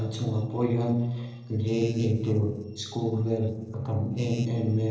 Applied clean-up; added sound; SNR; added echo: neural separator model SepFormer DNS4.